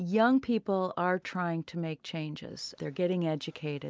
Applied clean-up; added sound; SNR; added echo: none; none; none; none.